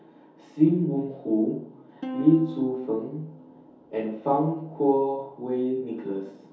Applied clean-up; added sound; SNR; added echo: none; Plucked string instrument; 16 dB; reverberation time 0.6 s.